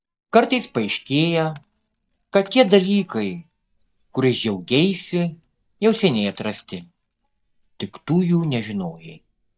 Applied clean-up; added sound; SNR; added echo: neural mask model DeepFilterNet 3.